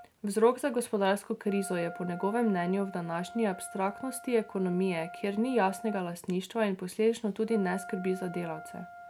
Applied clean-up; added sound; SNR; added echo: none; Wind instrument, woodwind instrument; 16 dB; none.